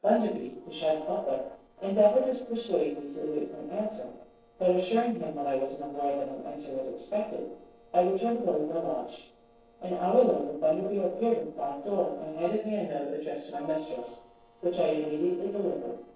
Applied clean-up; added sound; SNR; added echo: neural separator model SepFormer DNS4.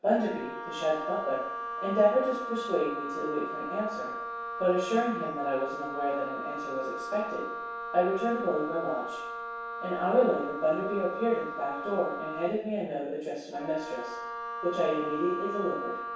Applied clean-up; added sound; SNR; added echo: none; Wind instrument, woodwind instrument; 7 dB; reverberation time 0.7 s.